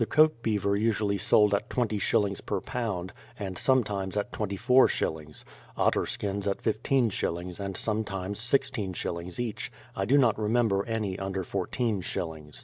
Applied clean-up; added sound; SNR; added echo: none; none; none; none.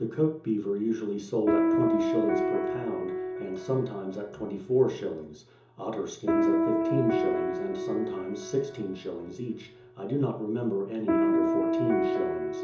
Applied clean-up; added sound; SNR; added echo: none; Piano; -1 dB; reverberation time 0.6 s.